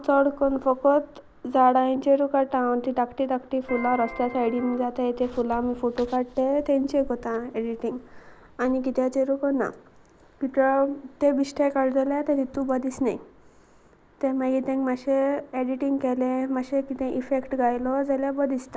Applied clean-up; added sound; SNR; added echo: none; Electric guitar; 13 dB; none.